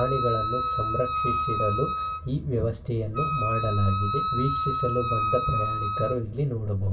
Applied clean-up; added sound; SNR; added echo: none; Wind instrument, woodwind instrument; 1 dB; reverberation time 0.2 s.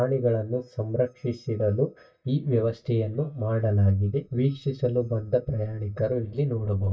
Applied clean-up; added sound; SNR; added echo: neural mask model DeepFilterNet 3.